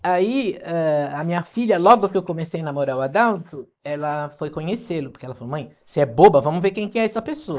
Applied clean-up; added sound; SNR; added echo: neural mask model Resemble Enhance denoiser.